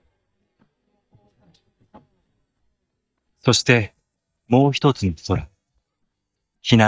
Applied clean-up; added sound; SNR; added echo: neural mask model DeepFilterNet 3.